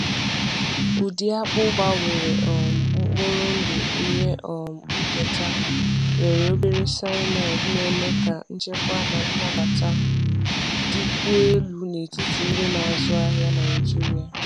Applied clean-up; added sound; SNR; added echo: none; Guitar; -5 dB; none.